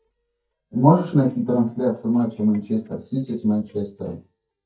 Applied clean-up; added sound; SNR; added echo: neural mask model DeepFilterNet 3.